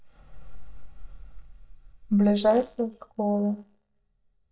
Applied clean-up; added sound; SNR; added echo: neural mask model DeepFilterNet 3.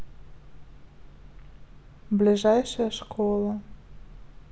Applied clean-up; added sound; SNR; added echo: none; none; none; none.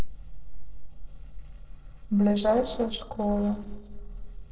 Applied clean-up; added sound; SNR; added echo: neural separator model SepFormer DNS4.